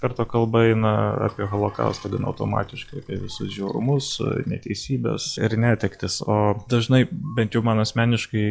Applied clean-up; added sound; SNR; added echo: classical method log-MMSE.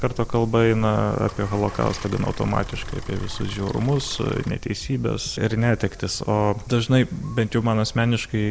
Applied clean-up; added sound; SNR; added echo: none; Idling / Engine starting / Motor vehicle (road) + Wind; 13 dB; none.